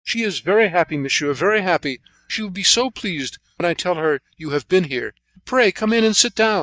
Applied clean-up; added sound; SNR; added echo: neural mask model DeepFilterNet 3.